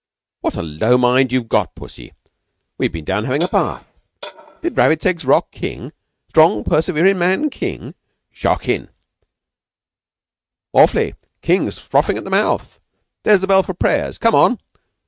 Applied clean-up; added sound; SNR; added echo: neural mask model RNNoise.